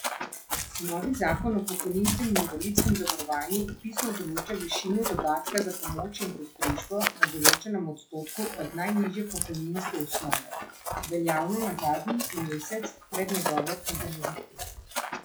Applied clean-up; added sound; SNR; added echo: classical method log-MMSE.